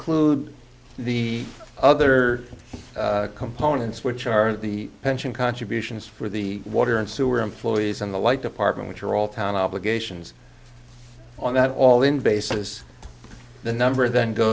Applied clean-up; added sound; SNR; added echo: none; none; none; none.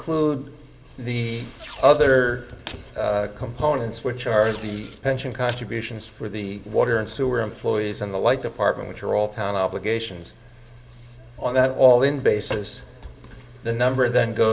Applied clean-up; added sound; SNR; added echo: none; Packing tape, duct tape; 14 dB; reverberation time 2.1 s.